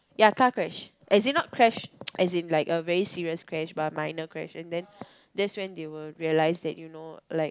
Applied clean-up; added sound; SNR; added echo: none; none; none; none.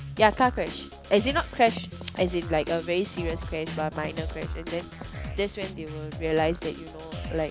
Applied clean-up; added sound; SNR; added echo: none; Drum kit; 9 dB; none.